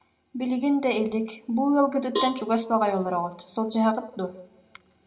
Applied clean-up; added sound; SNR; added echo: none; Cowbell; 9 dB; reverberation time 0.5 s.